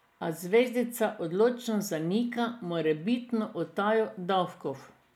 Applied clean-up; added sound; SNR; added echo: none; none; none; none.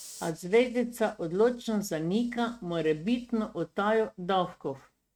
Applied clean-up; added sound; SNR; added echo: neural mask model RNNoise.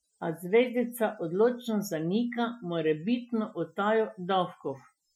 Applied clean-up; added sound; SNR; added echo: classical method Wiener filter.